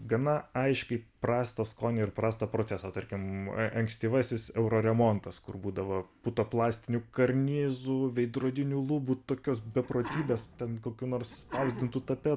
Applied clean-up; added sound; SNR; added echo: none; Sneeze; 13 dB; none.